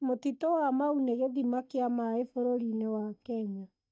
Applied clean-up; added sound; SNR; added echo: neural mask model DeepFilterNet 3.